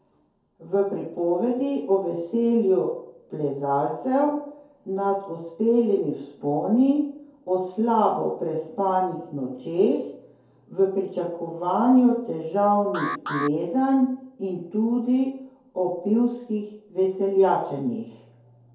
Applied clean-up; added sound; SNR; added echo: none; Alarm; 10 dB; reverberation time 2.3 s.